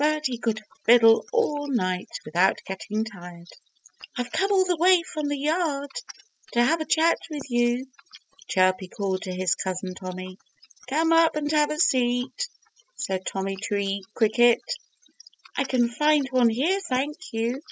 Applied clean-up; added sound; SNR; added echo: classical method spectral subtraction.